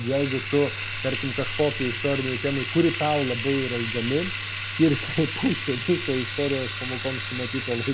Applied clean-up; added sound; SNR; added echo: none; Bathtub (filling or washing); 0 dB; none.